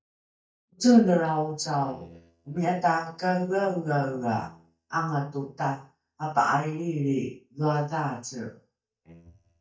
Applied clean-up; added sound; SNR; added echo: neural mask model DeepFilterNet 3.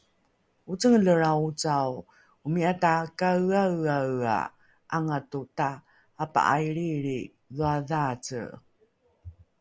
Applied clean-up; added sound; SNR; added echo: none; none; none; none.